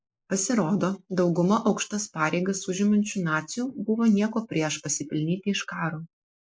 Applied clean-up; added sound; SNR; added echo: neural mask model Resemble Enhance denoiser.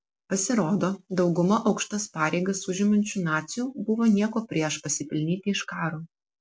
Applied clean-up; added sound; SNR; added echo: none; none; none; none.